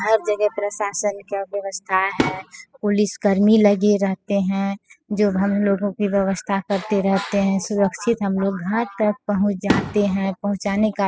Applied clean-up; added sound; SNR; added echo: classical method spectral subtraction.